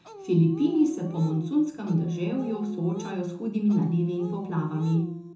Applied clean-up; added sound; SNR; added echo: none; Dog; 16 dB; reverberation time 0.6 s.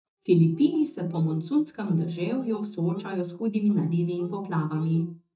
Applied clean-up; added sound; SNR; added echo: neural mask model DeepFilterNet 3.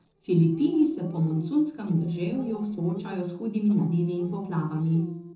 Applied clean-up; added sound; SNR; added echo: neural separator model SepFormer DNS4.